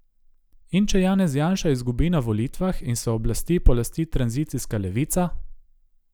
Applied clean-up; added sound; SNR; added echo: none; none; none; none.